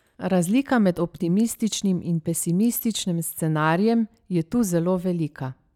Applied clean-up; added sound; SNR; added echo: none; none; none; none.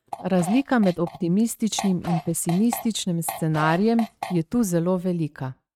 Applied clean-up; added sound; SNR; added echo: neural mask model RNNoise.